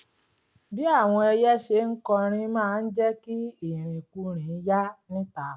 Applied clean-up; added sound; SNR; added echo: none; none; none; none.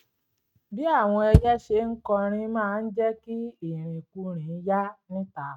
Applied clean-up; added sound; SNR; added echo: neural mask model RNNoise.